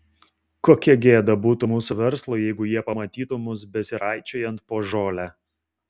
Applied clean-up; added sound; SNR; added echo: none; none; none; none.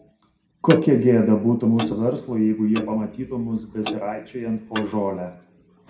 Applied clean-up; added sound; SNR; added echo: none; Clock; 14 dB; reverberation time 0.5 s.